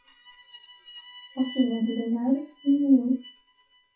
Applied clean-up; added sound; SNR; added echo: classical method WPE with log-MMSE.